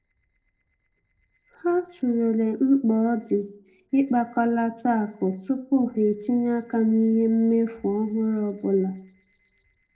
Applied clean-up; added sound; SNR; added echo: neural separator model SepFormer DNS4.